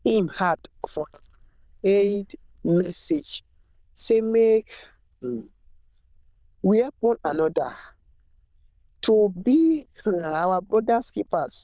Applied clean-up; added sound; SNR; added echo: neural diffusion model UNIVERSE++.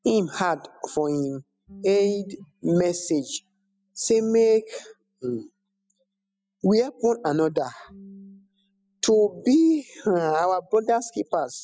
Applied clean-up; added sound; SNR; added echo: classical method spectral subtraction.